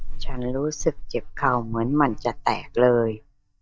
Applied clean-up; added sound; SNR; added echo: neural mask model DeepFilterNet 3.